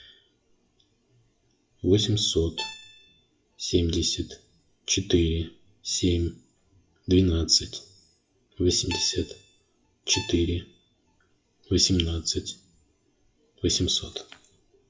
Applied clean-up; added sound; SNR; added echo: classical method WPE with log-MMSE.